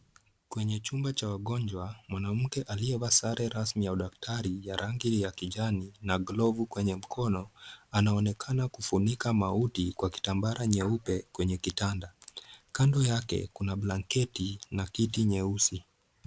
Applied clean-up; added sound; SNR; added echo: none; none; none; none.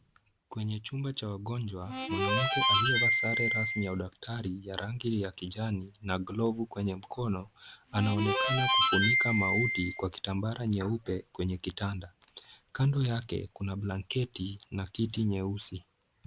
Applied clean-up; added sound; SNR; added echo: none; Harmonica; -5 dB; none.